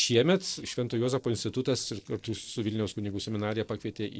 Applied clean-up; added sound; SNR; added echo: neural separator model SepFormer DNS4.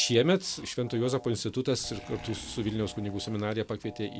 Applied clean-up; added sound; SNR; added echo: none; Telephone + Animal; 18 dB; none.